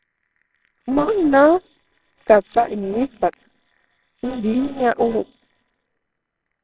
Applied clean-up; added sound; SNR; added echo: neural separator model SepFormer WHAMR!.